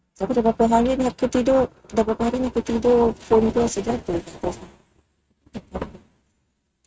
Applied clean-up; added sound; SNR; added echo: neural mask model RNNoise.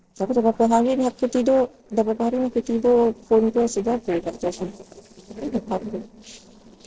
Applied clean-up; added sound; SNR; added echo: neural separator model SepFormer DNS4.